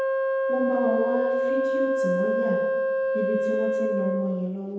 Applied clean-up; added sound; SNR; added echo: none; Wind instrument, woodwind instrument; -5 dB; reverberation time 1.1 s.